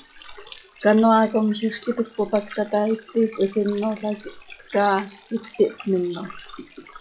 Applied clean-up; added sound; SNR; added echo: classical method log-MMSE.